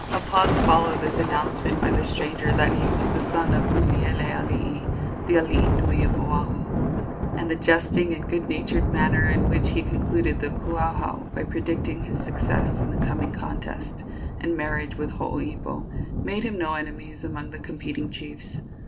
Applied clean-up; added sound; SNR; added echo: none; Thunder; -3 dB; none.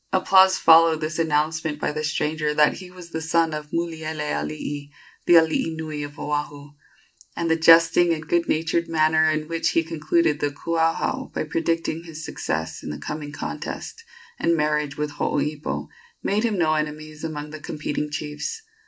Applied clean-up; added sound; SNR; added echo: none; none; none; none.